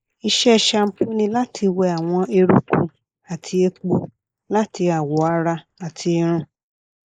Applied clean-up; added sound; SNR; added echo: neural mask model Resemble Enhance denoiser.